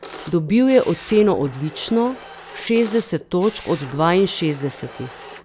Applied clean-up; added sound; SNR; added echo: none; Camera; 19 dB; none.